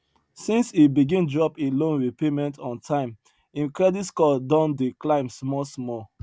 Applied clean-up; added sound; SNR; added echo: none; none; none; none.